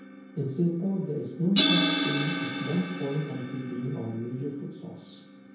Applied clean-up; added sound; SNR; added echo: none; Crash cymbal; 0 dB; reverberation time 0.9 s.